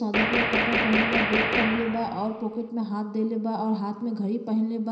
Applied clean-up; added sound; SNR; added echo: none; Gunshot, gunfire; -1 dB; reverberation time 0.9 s.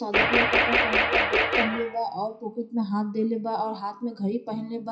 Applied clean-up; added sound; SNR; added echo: classical method WPE with log-MMSE.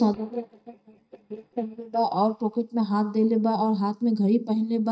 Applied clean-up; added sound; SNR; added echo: neural mask model DeepFilterNet 3.